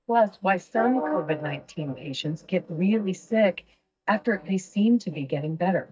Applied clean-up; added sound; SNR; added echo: neural mask model DeepFilterNet 3.